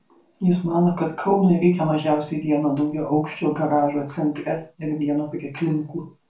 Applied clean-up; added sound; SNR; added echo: none; none; none; reverberation time 0.3 s.